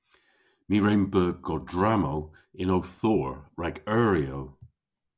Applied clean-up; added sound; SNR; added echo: none; none; none; none.